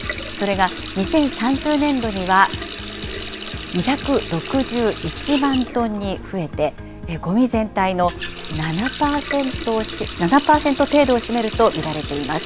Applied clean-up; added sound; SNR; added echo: none; Water tap, faucet; 11 dB; none.